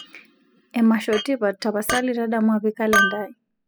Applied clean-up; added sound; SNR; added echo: classical method spectral subtraction.